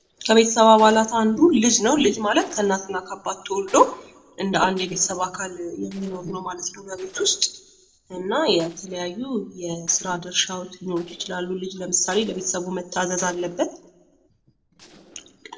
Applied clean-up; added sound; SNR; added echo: neural separator model SepFormer DNS4.